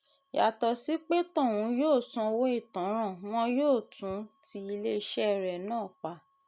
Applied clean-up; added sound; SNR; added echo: none; none; none; none.